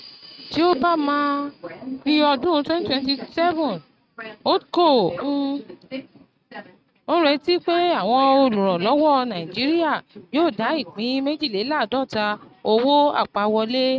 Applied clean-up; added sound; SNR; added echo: neural mask model RNNoise.